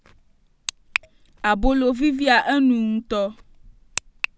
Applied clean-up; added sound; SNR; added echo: none; none; none; none.